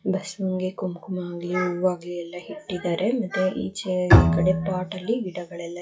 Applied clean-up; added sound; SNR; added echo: classical method WPE with log-MMSE.